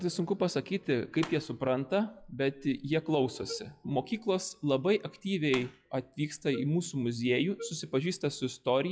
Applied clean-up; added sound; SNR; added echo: classical method log-MMSE.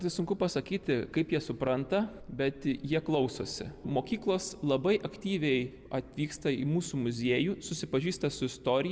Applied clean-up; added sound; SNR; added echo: none; none; none; none.